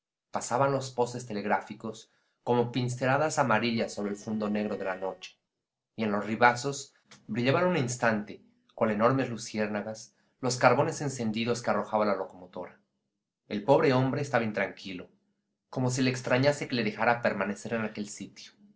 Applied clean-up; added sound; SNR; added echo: neural separator model SepFormer DNS4.